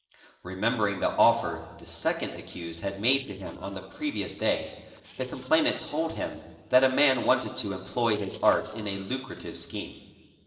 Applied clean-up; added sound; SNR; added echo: neural separator model SepFormer DNS4.